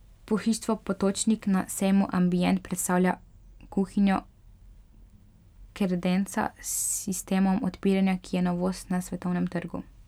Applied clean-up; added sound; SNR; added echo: none; none; none; none.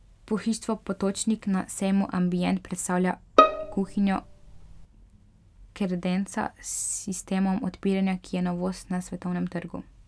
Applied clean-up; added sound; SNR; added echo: none; Bowed string instrument; -3 dB; none.